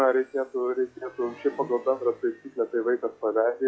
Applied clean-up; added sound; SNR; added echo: classical method log-MMSE.